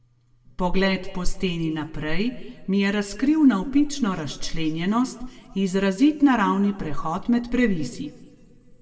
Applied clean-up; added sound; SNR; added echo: none; none; none; reverberation time 1.2 s.